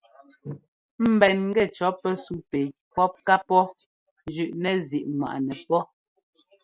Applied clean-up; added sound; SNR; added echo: none; none; none; none.